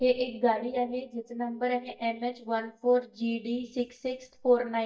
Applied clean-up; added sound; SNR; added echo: neural mask model DeepFilterNet 3.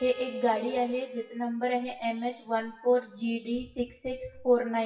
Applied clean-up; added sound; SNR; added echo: classical method WPE with log-MMSE.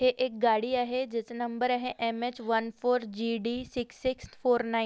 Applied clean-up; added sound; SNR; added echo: none; none; none; none.